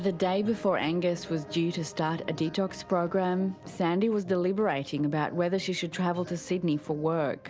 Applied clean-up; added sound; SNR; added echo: none; none; none; none.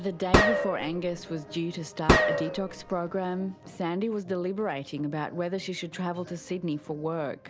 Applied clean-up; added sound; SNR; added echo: none; Gunshot, gunfire; -4 dB; none.